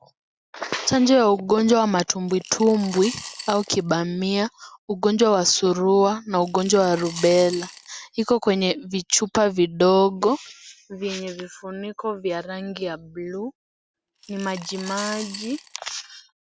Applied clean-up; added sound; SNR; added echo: none; Coin (dropping) / Glass; 17 dB; none.